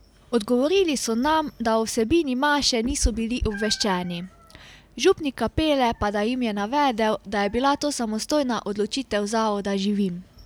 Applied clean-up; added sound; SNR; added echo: none; Meow; 15 dB; none.